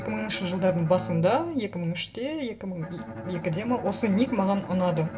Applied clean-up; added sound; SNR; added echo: none; Bowed string instrument; 12 dB; reverberation time 0.5 s.